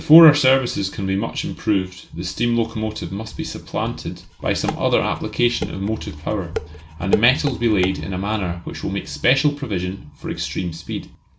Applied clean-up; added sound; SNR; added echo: none; Dishes, pots, and pans; 10 dB; none.